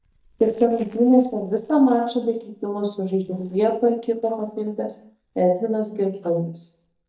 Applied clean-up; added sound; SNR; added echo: neural mask model DeepFilterNet 3.